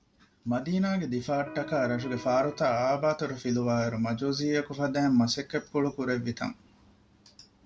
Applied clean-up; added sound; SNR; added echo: none; Electric guitar; 13 dB; none.